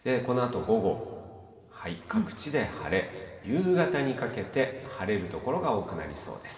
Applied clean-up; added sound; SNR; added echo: none; none; none; reverberation time 2.0 s.